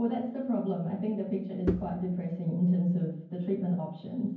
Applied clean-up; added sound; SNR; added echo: none; Bowed string instrument; 8 dB; reverberation time 0.9 s.